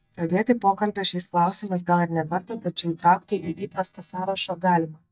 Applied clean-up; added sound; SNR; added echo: neural mask model DeepFilterNet 3.